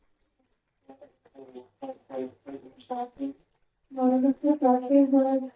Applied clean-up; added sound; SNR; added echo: neural mask model DeepFilterNet 3.